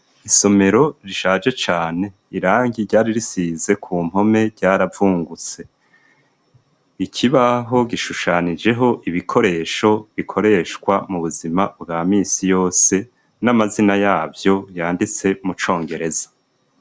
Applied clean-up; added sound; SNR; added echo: none; none; none; none.